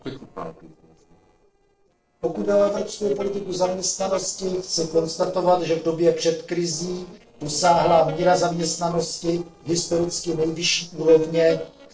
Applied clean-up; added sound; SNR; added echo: neural separator model SepFormer DNS4.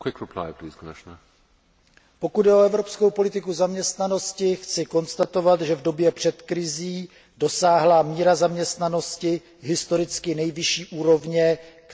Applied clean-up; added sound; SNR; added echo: none; none; none; none.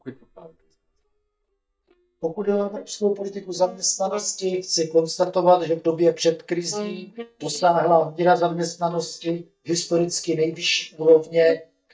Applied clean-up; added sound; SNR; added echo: neural mask model DeepFilterNet 3.